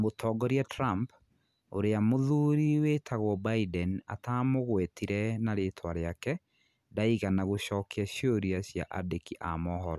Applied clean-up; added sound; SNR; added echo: none; none; none; none.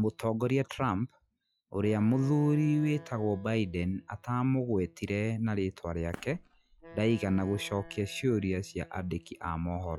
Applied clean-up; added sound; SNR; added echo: classical method log-MMSE.